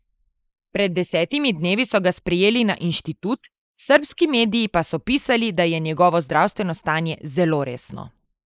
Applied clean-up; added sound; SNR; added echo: neural mask model Resemble Enhance denoiser.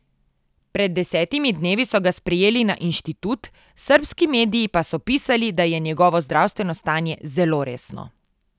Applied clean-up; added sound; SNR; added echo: none; none; none; none.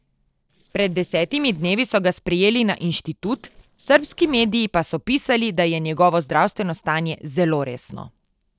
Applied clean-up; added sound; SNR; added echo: neural separator model SepFormer DNS4.